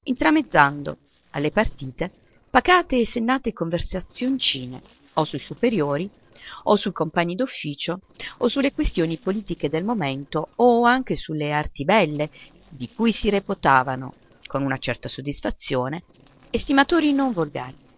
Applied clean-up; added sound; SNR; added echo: neural separator model SepFormer DNS4.